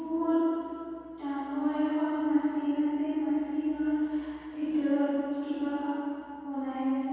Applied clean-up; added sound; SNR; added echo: none; none; none; reverberation time 2.2 s.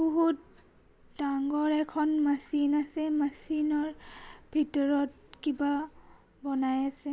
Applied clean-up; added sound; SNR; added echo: none; none; none; none.